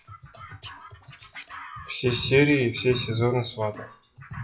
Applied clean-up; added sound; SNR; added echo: classical method WPE with log-MMSE.